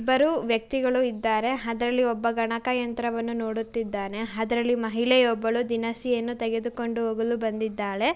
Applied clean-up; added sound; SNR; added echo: none; none; none; none.